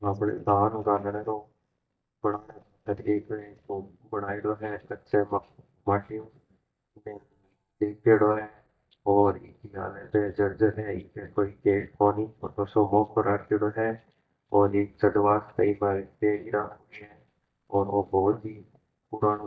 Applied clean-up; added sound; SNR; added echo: neural mask model DeepFilterNet 3.